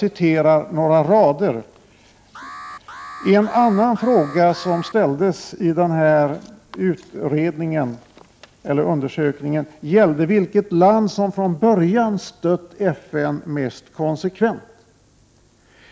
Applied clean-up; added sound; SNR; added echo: none; Alarm; 18 dB; none.